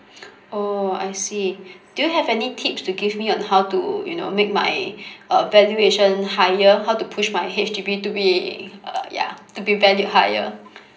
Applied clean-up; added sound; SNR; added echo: none; none; none; reverberation time 0.5 s.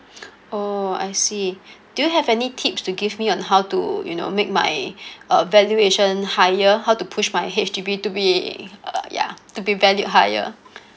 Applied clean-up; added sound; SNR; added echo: none; none; none; none.